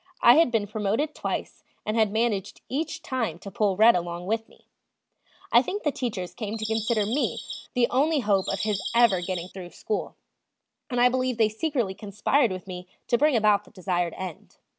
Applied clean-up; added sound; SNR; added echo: none; Bird vocalization, bird call, bird song; 8 dB; none.